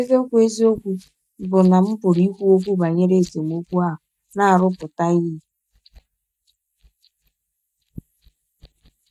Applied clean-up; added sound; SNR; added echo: neural mask model DeepFilterNet 3.